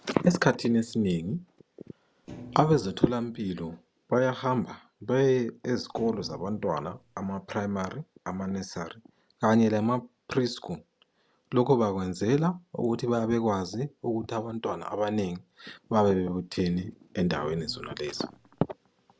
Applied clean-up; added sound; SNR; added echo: none; Thump, thud; 18 dB; none.